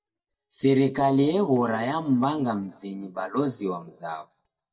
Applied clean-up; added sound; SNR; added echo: neural mask model DeepFilterNet 3.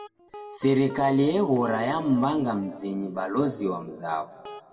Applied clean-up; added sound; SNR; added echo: none; Guitar; 18 dB; reverberation time 1.4 s.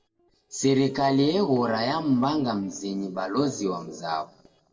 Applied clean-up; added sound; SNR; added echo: neural separator model SepFormer DNS4.